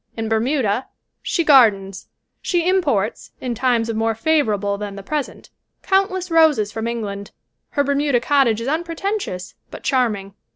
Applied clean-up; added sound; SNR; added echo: none; none; none; none.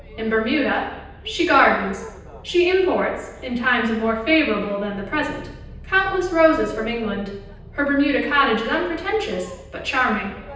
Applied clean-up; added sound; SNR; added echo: none; Boat, Water vehicle; 18 dB; reverberation time 0.9 s.